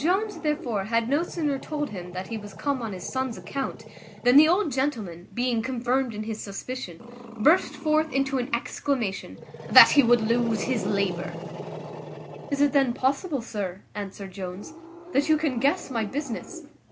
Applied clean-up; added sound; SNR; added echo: none; Growling; 13 dB; none.